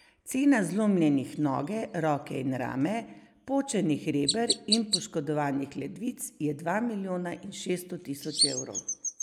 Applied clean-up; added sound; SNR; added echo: neural mask model Resemble Enhance denoiser.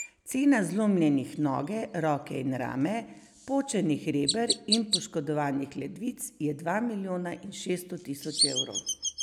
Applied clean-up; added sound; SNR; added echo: none; Chirp, tweet; 7 dB; none.